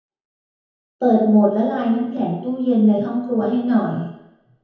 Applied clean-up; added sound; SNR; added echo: none; none; none; reverberation time 0.9 s.